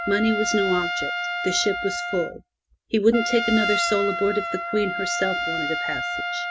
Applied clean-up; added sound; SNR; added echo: none; Trumpet; 3 dB; none.